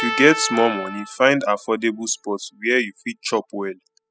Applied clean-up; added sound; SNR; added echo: classical method spectral subtraction.